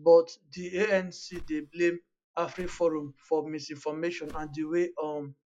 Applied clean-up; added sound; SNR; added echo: classical method log-MMSE.